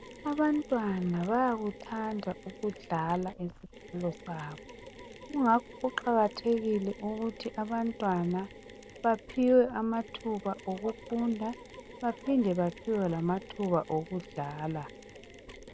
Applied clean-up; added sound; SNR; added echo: none; Mechanisms; 17 dB; none.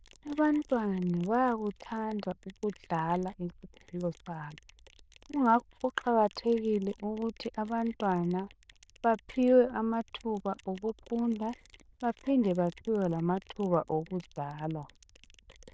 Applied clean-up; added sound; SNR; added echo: neural diffusion model UNIVERSE++.